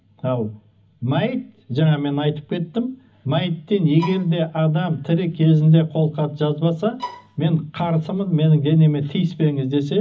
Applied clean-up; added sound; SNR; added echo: none; Bowed string instrument; 14 dB; reverberation time 0.4 s.